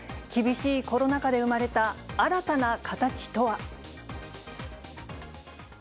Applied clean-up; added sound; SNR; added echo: none; none; none; none.